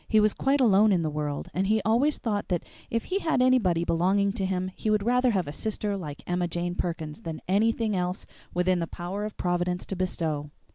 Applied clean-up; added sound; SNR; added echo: none; none; none; none.